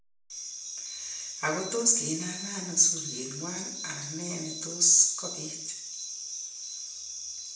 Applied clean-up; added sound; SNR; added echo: none; none; none; reverberation time 0.7 s.